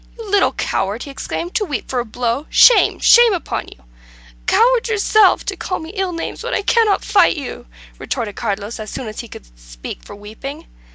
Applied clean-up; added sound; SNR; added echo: none; none; none; none.